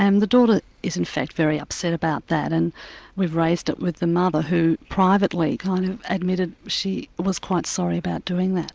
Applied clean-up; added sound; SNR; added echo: none; none; none; none.